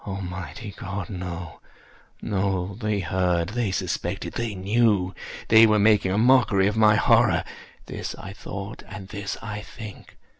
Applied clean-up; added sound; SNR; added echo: none; none; none; none.